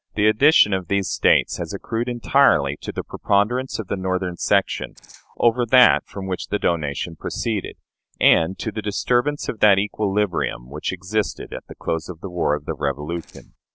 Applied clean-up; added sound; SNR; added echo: neural separator model SepFormer DNS4.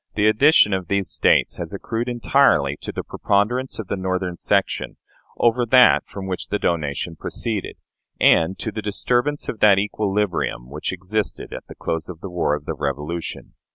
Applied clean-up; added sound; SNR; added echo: none; none; none; none.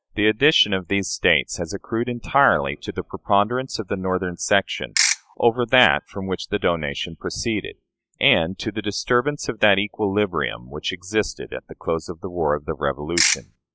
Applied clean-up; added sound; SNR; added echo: classical method log-MMSE.